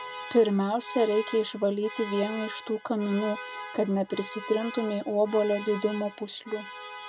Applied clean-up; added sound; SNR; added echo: none; Alarm; 13 dB; none.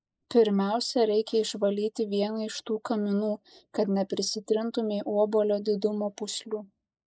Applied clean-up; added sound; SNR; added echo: neural mask model Resemble Enhance denoiser.